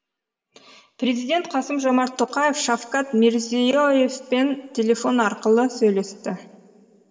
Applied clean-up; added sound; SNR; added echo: none; none; none; reverberation time 2.1 s.